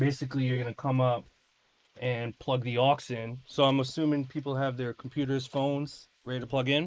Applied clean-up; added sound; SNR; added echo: neural mask model Resemble Enhance denoiser.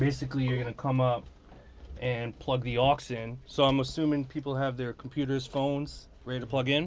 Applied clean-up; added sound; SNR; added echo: none; none; none; none.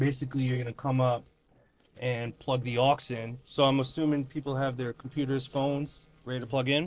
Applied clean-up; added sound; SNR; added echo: neural separator model SepFormer DNS4.